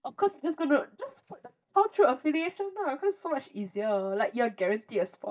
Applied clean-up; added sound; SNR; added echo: neural mask model DeepFilterNet 3.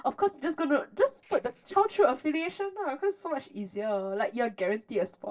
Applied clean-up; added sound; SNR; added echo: neural separator model SepFormer DNS4.